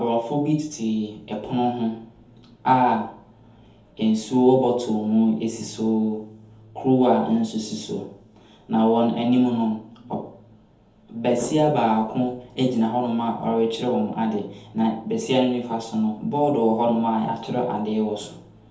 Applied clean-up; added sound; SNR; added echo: none; none; none; reverberation time 0.6 s.